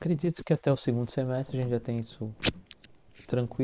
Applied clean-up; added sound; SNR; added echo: neural mask model Resemble Enhance denoiser.